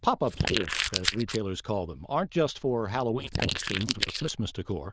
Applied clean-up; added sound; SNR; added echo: neural diffusion model UNIVERSE++.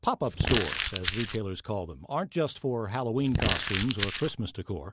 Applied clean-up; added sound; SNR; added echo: none; Crumpling, crinkling; -1 dB; none.